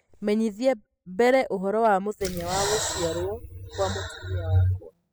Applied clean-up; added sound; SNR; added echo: classical method spectral subtraction.